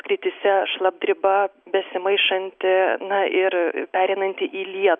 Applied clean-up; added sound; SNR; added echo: none; none; none; none.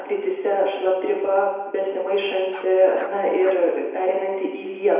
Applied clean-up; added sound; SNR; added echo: none; Bark; 20 dB; reverberation time 1.0 s.